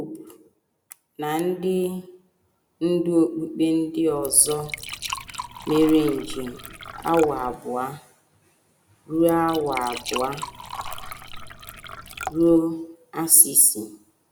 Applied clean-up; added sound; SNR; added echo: none; Liquid; 11 dB; none.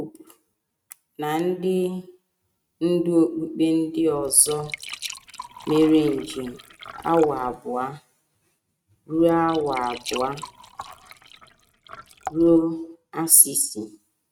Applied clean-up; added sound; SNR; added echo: neural mask model RNNoise.